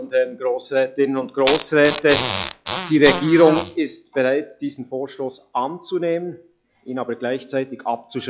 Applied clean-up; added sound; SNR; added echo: classical method log-MMSE.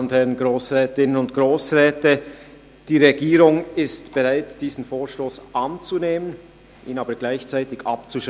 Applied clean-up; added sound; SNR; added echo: none; none; none; none.